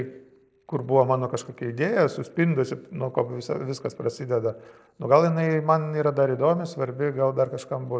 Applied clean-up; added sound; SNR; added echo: neural separator model SepFormer DNS4.